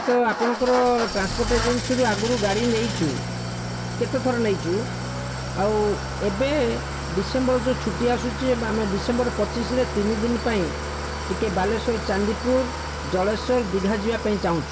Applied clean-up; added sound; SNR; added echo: none; Idling / Engine starting; 5 dB; none.